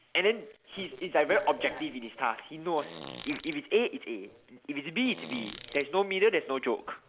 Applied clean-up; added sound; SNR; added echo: none; Fart; 15 dB; none.